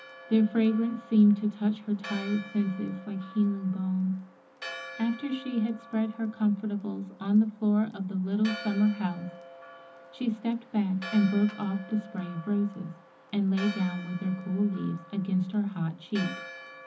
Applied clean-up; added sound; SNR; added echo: none; Church bell; 17 dB; reverberation time 0.4 s.